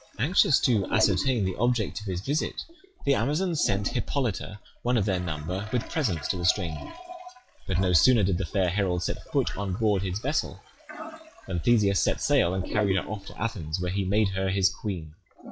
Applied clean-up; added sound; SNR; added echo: classical method log-MMSE.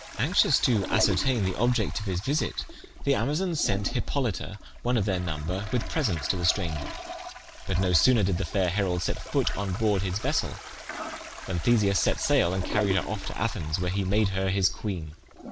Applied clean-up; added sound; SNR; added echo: none; Toilet flush; 13 dB; none.